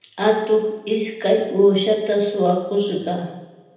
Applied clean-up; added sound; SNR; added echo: none; none; none; reverberation time 0.9 s.